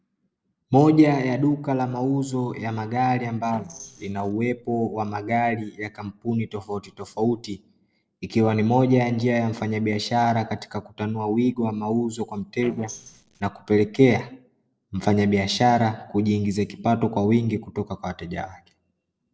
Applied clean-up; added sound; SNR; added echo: neural separator model SepFormer DNS4.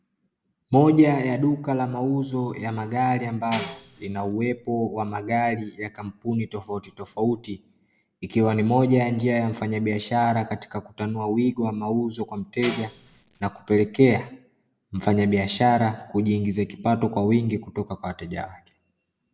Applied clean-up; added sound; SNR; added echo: none; Tambourine; 0 dB; none.